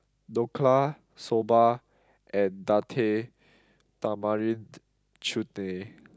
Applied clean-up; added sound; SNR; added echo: none; none; none; none.